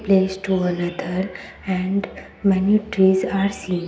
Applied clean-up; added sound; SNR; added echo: none; none; none; none.